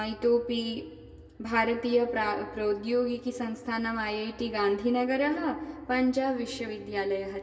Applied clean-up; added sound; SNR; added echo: none; none; none; none.